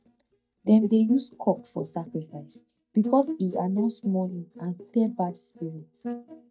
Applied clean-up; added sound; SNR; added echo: neural mask model DeepFilterNet 3.